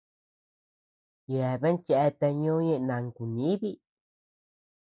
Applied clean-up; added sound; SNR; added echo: none; none; none; none.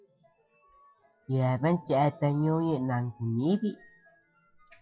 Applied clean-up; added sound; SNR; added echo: classical method WPE with log-MMSE.